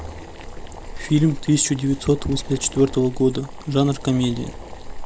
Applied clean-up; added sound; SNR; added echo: none; Boiling; 11 dB; none.